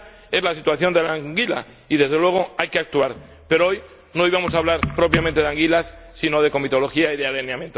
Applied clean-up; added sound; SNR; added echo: none; none; none; none.